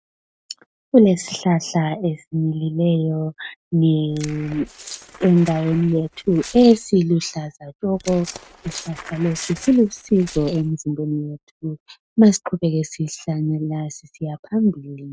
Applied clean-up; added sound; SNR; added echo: neural mask model RNNoise.